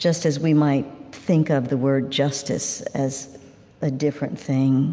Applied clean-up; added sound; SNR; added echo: none; none; none; none.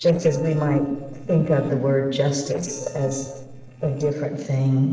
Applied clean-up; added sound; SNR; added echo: neural separator model SepFormer DNS4.